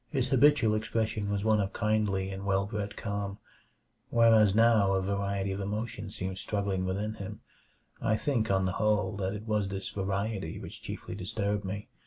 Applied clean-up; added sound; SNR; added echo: none; none; none; none.